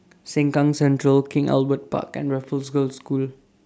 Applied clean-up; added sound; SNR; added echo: none; none; none; none.